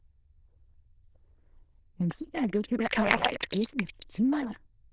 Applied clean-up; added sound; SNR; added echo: neural diffusion model UNIVERSE++.